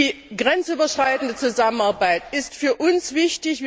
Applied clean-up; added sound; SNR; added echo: none; none; none; none.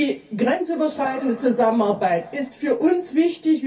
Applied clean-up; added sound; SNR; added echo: none; none; none; reverberation time 0.3 s.